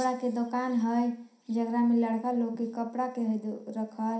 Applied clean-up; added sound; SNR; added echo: none; none; none; reverberation time 0.5 s.